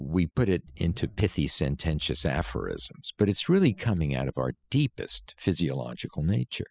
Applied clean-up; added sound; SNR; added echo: classical method spectral subtraction.